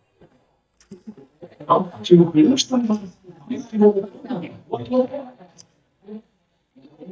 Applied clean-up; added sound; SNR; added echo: neural mask model DeepFilterNet 3.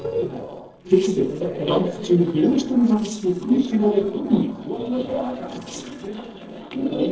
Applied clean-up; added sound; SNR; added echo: neural separator model SepFormer DNS4.